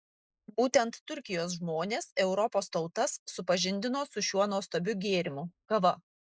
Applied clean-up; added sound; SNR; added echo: neural mask model Resemble Enhance denoiser.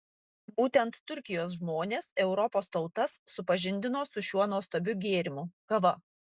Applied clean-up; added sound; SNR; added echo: none; none; none; none.